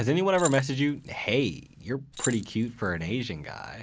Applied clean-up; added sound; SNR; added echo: none; Keys jangling; 13 dB; none.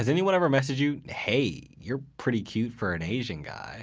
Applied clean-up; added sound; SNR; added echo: none; none; none; none.